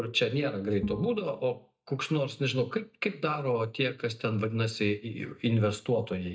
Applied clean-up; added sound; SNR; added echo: neural mask model DeepFilterNet 3.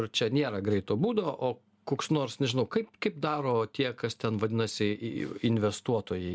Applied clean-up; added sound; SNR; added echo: none; none; none; none.